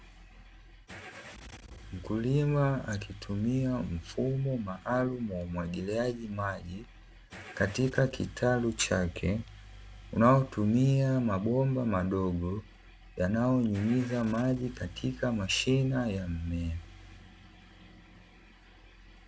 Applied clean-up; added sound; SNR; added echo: none; Engine starting / Car; 19 dB; none.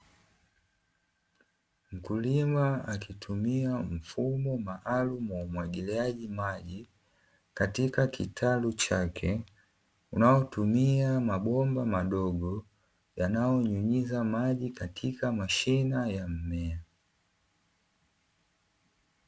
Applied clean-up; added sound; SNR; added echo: none; none; none; none.